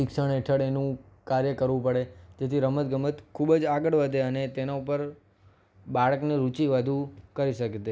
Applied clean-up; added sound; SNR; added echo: none; none; none; none.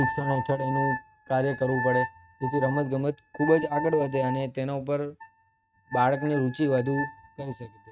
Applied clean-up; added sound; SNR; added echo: neural mask model RNNoise.